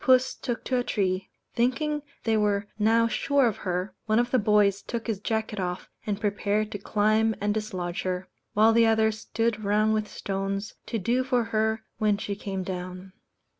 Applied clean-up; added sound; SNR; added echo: none; none; none; none.